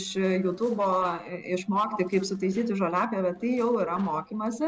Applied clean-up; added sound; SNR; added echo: neural separator model SepFormer DNS4.